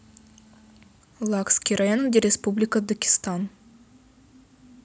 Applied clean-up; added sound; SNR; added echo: none; none; none; none.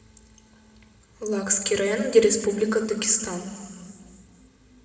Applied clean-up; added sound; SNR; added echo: none; none; none; reverberation time 2.3 s.